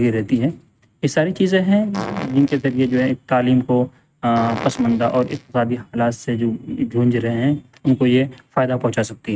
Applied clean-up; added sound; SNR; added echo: neural mask model RNNoise.